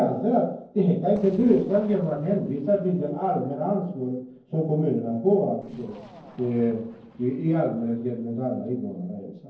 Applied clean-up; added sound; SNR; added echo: neural separator model SepFormer DNS4.